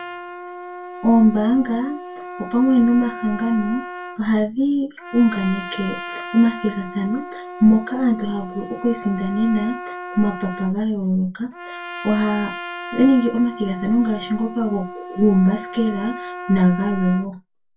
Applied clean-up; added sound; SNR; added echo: none; Trumpet; 13 dB; reverberation time 0.2 s.